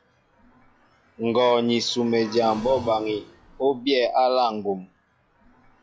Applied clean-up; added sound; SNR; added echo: classical method log-MMSE.